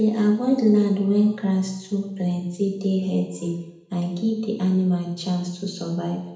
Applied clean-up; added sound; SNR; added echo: none; none; none; reverberation time 0.8 s.